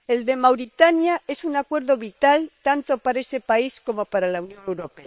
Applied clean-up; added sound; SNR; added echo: neural separator model SepFormer WHAM!.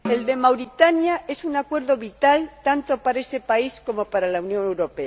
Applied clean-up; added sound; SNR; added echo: none; Snare drum; 16 dB; none.